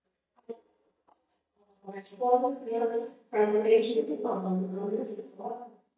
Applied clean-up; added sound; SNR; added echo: neural mask model DeepFilterNet 3.